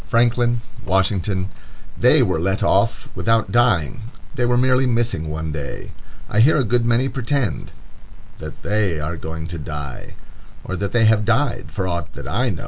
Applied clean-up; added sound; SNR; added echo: none; none; none; none.